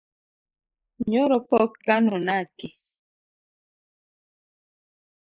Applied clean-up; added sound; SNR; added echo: neural mask model Resemble Enhance denoiser.